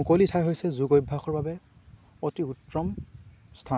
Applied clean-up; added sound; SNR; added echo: none; none; none; none.